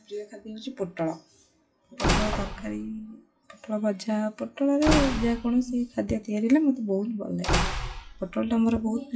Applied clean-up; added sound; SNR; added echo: classical method WPE with log-MMSE.